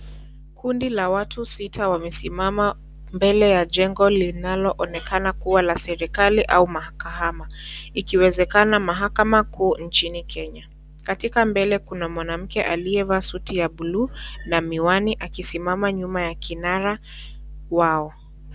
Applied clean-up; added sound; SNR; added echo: none; none; none; none.